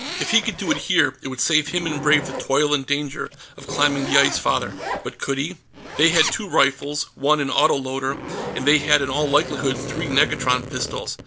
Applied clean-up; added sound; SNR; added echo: none; Zipper (clothing); 10 dB; none.